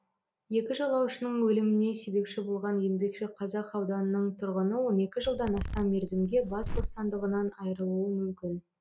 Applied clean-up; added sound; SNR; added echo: none; Zipper (clothing); 7 dB; none.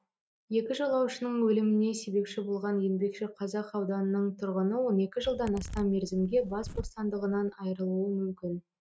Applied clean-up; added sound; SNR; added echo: neural mask model RNNoise.